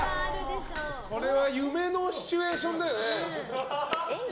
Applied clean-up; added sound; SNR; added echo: none; Hammer; 16 dB; none.